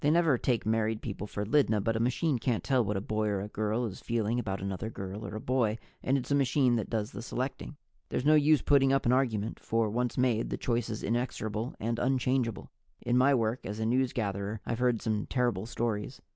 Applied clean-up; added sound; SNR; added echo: none; none; none; none.